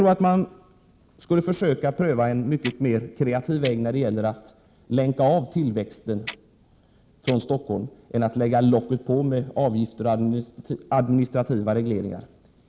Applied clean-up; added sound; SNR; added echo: none; Clock; 15 dB; none.